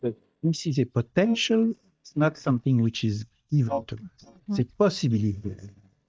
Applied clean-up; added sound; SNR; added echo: neural mask model DeepFilterNet 3.